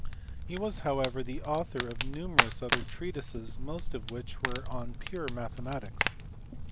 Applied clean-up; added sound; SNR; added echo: none; Fire; -4 dB; none.